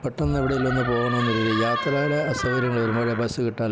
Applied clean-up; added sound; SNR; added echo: none; Door; 6 dB; none.